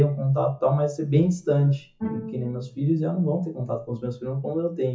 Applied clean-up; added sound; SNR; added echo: classical method WPE with log-MMSE.